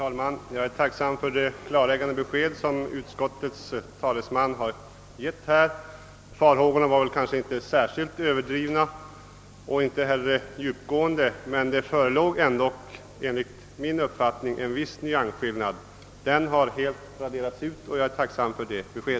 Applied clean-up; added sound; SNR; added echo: none; none; none; none.